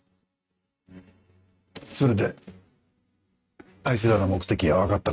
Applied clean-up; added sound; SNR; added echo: neural mask model RNNoise.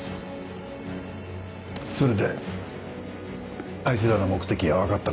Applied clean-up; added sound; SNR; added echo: none; Boom; 19 dB; none.